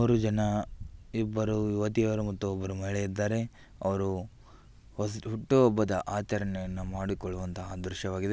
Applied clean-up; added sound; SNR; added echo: none; none; none; none.